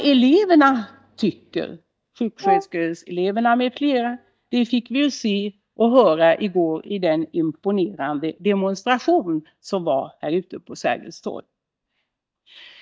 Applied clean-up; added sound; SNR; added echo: neural mask model DeepFilterNet 3.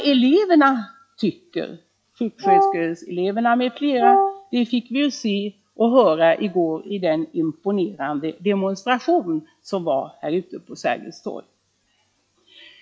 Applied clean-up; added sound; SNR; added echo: classical method log-MMSE.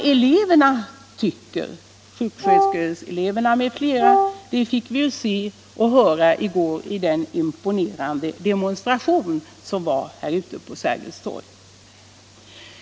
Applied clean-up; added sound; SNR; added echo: none; Wind instrument, woodwind instrument; -3 dB; none.